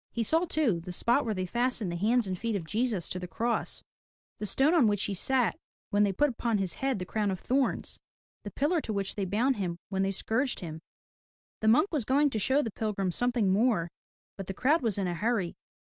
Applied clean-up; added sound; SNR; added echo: neural separator model SepFormer DNS4.